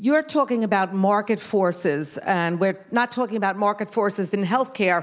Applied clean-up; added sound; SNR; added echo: none; none; none; none.